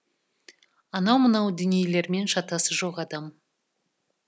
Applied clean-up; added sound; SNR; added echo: none; none; none; none.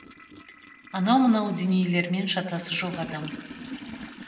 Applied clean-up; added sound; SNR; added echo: none; Toilet flush; 16 dB; reverberation time 2.4 s.